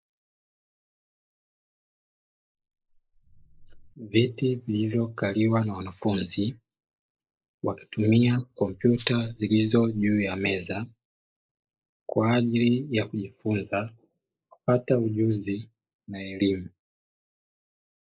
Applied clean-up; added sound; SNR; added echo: neural mask model Resemble Enhance denoiser.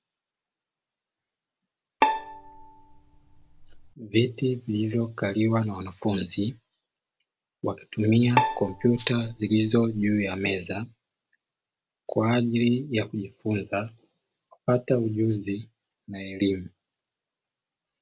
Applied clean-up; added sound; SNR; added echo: none; Rattle (instrument) + Bowed string instrument; 3 dB; none.